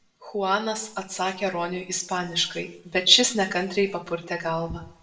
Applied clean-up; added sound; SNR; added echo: none; none; none; reverberation time 0.6 s.